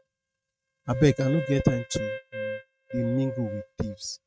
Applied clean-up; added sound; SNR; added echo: neural mask model RNNoise.